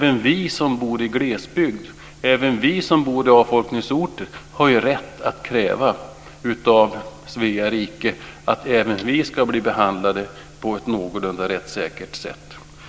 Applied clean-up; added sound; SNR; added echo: none; none; none; none.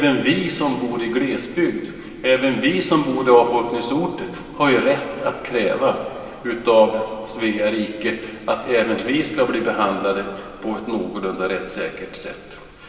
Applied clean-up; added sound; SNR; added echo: none; none; none; reverberation time 2.5 s.